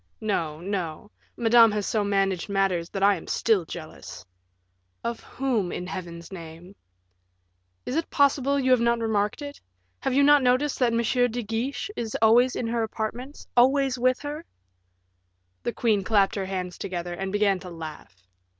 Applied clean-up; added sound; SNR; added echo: none; none; none; none.